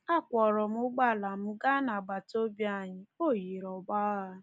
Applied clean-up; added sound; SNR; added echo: none; none; none; none.